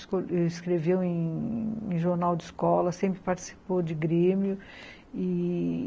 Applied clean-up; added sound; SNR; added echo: none; none; none; none.